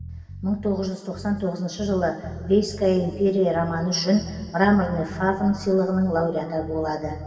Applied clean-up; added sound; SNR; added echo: none; Bass guitar; 15 dB; reverberation time 2.3 s.